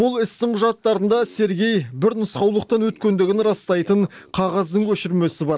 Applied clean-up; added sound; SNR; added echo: none; none; none; none.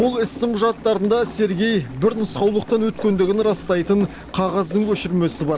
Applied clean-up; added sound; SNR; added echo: none; Rain; 15 dB; none.